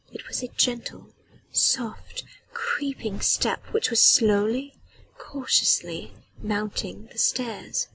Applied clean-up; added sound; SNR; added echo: none; none; none; none.